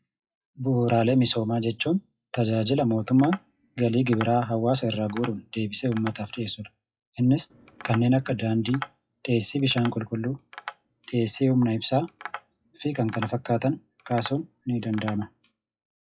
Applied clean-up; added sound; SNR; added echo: classical method WPE with log-MMSE.